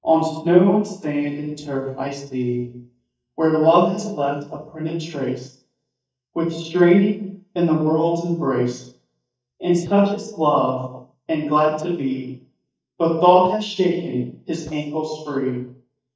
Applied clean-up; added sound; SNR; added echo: neural mask model DeepFilterNet 3.